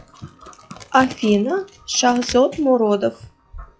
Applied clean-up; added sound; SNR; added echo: classical method log-MMSE.